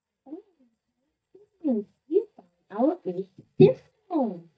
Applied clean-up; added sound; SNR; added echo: neural mask model DeepFilterNet 3.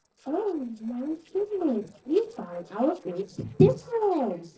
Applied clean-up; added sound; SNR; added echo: neural separator model SepFormer DNS4.